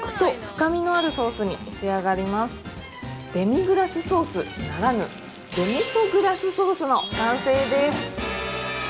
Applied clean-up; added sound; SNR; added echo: none; Bell; 16 dB; none.